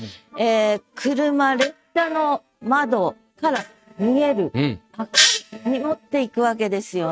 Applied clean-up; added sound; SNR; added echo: neural mask model RNNoise.